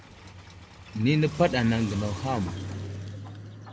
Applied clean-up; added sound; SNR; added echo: none; Car; 10 dB; none.